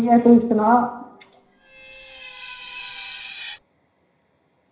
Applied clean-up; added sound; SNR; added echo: none; Screech; 17 dB; reverberation time 0.5 s.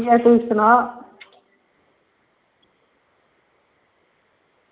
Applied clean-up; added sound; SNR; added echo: none; none; none; none.